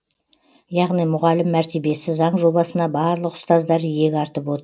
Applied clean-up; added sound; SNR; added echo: none; none; none; none.